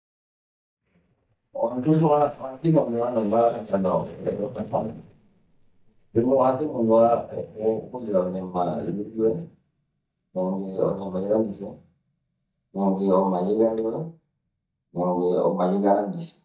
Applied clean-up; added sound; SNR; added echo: neural mask model DeepFilterNet 3.